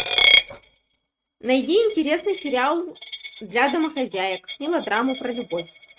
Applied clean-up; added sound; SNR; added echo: neural mask model RNNoise.